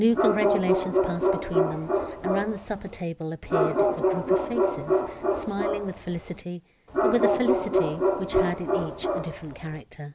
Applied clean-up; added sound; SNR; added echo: none; Bark; -5 dB; none.